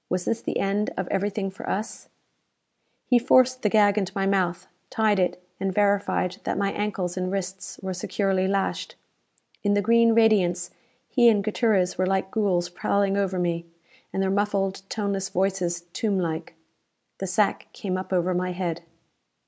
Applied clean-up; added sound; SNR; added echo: none; none; none; none.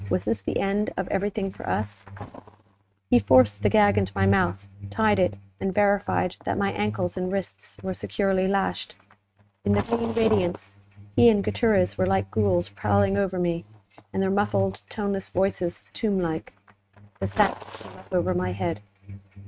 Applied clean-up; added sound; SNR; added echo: neural mask model RNNoise.